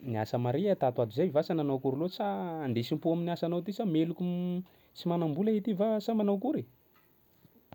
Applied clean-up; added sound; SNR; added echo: none; none; none; none.